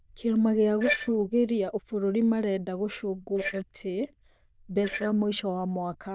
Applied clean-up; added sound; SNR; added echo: neural diffusion model UNIVERSE++.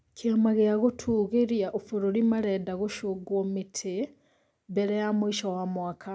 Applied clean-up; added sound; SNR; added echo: none; none; none; none.